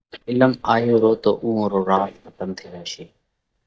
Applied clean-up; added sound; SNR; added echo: neural mask model DeepFilterNet 3.